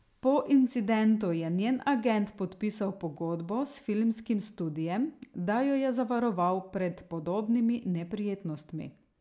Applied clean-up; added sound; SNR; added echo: none; none; none; none.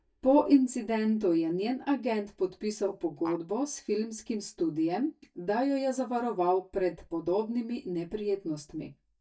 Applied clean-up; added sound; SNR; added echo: neural mask model DeepFilterNet 3.